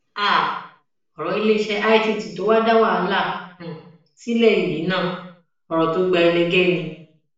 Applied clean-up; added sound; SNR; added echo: none; none; none; reverberation time 0.6 s.